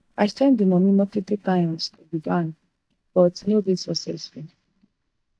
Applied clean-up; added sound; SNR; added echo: neural mask model DeepFilterNet 3.